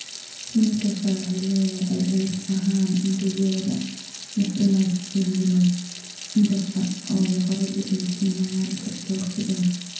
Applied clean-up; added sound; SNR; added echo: none; Sink (filling or washing) / Water tap, faucet; 13 dB; reverberation time 0.9 s.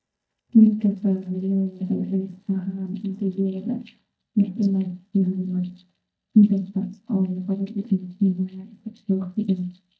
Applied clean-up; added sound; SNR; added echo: neural mask model DeepFilterNet 3.